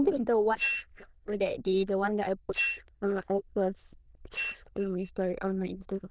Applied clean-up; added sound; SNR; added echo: neural diffusion model UNIVERSE++.